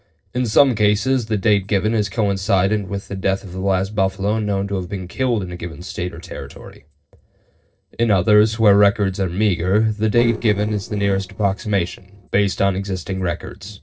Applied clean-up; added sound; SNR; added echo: neural separator model SepFormer DNS4.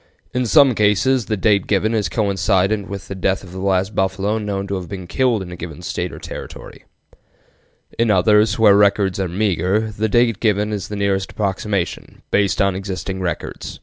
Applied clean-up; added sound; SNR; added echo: none; none; none; none.